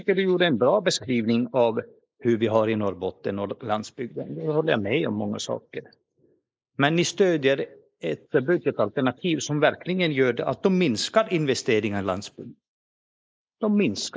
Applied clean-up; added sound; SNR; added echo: neural mask model Resemble Enhance denoiser.